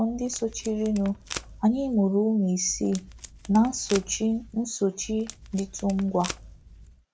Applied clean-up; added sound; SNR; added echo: none; Packing tape, duct tape; 15 dB; none.